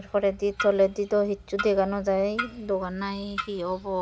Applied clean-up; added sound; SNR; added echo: none; Clock; 12 dB; none.